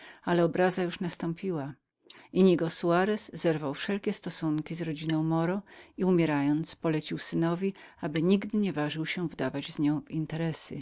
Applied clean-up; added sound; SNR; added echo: neural mask model Resemble Enhance denoiser.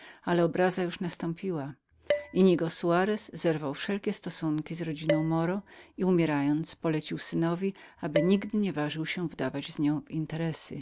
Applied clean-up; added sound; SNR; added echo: none; Dishes, pots, and pans; 10 dB; none.